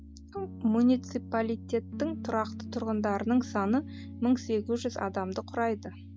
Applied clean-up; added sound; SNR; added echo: none; Piano; 12 dB; none.